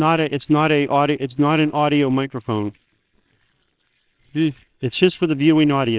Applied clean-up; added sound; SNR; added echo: neural separator model SepFormer WHAMR!.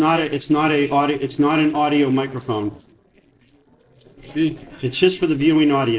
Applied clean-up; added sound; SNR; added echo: neural separator model SepFormer DNS4.